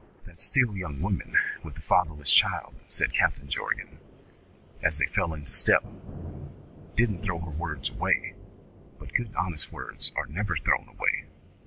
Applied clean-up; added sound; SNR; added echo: none; Thunder; 18 dB; none.